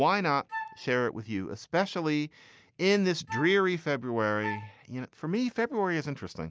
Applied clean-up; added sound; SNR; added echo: none; Wind instrument, woodwind instrument; 11 dB; none.